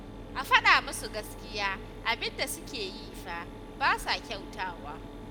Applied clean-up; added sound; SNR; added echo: none; Mechanisms; 11 dB; none.